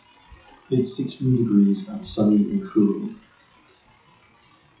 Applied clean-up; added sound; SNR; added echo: classical method WPE with log-MMSE.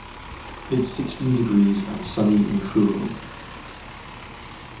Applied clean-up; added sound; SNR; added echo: none; Bus; 14 dB; reverberation time 0.5 s.